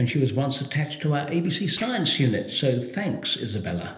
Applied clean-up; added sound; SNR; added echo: neural separator model SepFormer DNS4.